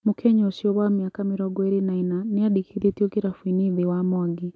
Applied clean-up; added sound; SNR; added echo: none; none; none; none.